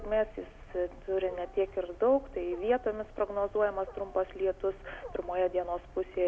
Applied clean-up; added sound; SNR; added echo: none; Wild animals; 17 dB; none.